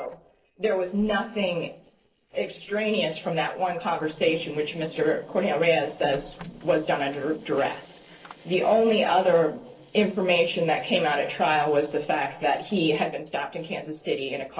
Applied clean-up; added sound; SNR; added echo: neural separator model SepFormer DNS4.